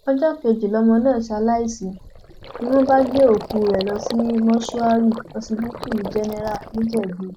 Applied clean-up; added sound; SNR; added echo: none; Gurgling; 13 dB; none.